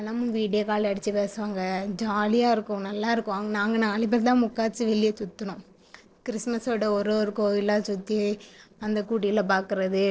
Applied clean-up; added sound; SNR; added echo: neural separator model SepFormer DNS4.